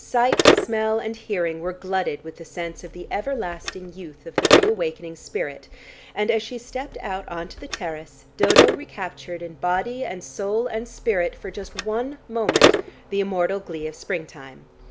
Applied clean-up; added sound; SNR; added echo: none; Telephone; -1 dB; none.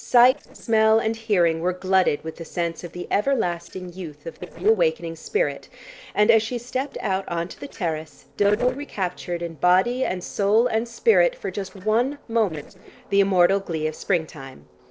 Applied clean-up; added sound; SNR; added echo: neural separator model SepFormer DNS4.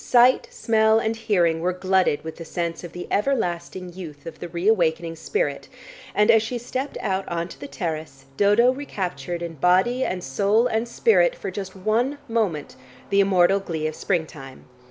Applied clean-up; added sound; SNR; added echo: none; none; none; none.